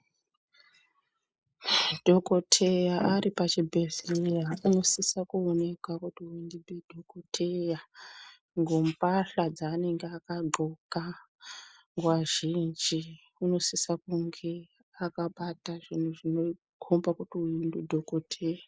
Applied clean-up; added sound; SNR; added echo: neural mask model Resemble Enhance denoiser.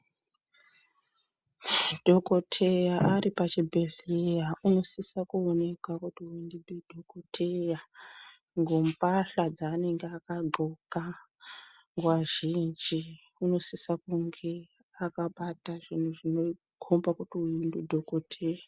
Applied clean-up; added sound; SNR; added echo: none; none; none; none.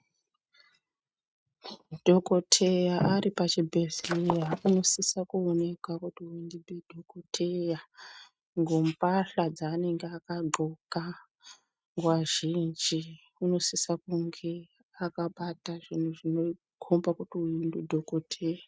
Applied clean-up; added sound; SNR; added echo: neural mask model RNNoise.